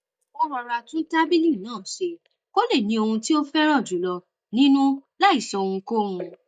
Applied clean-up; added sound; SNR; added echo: neural mask model DeepFilterNet 3.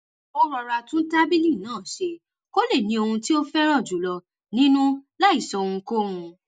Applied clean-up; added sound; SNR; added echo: none; none; none; none.